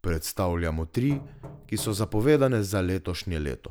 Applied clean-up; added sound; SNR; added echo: none; Knock; 19 dB; none.